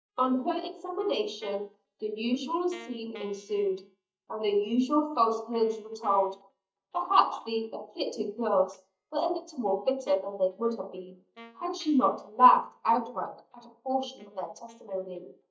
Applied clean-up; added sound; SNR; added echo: neural mask model DeepFilterNet 3.